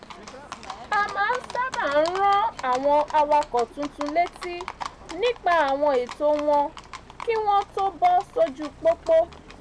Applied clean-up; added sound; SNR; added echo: none; Livestock, farm animals, working animals; 15 dB; none.